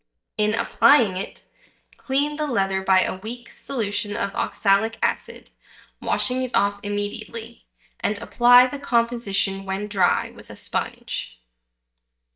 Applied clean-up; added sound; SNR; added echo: neural mask model DeepFilterNet 3.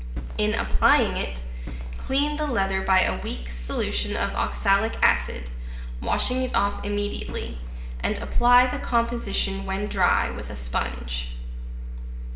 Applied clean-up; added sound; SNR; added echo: none; Fireworks; 18 dB; reverberation time 0.8 s.